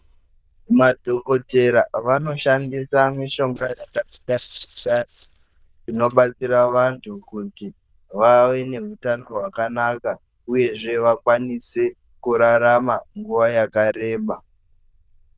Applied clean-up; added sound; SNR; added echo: neural diffusion model UNIVERSE++.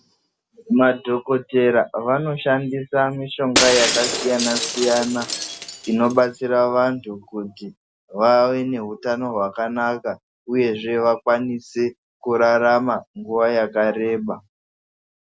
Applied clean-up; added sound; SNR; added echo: none; Shatter; 4 dB; none.